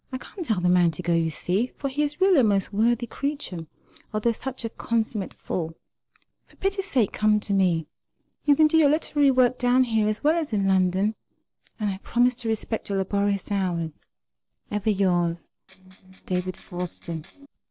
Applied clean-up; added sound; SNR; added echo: neural separator model SepFormer DNS4.